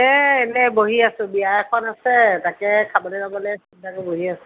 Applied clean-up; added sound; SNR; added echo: none; none; none; none.